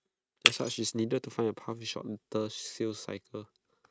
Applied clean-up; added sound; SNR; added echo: neural mask model RNNoise.